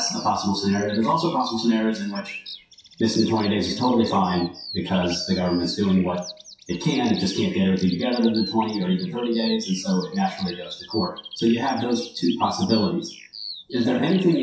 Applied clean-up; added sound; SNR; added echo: classical method WPE with log-MMSE.